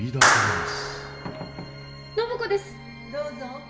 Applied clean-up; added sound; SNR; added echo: none; Clapping; -4 dB; reverberation time 0.6 s.